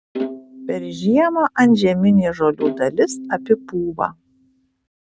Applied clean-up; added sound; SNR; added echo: none; Bowed string instrument; 13 dB; none.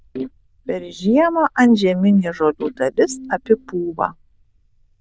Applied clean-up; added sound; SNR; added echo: neural diffusion model UNIVERSE++.